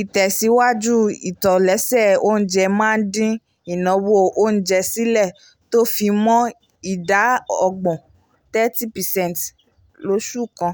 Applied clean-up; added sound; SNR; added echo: none; none; none; none.